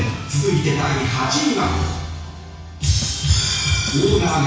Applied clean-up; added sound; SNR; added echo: none; Snare drum; 19 dB; reverberation time 1.1 s.